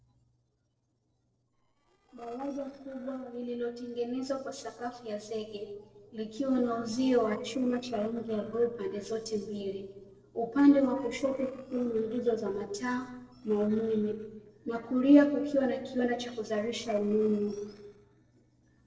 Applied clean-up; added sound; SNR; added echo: neural separator model SepFormer DNS4.